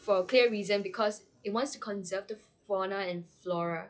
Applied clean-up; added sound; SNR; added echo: classical method log-MMSE.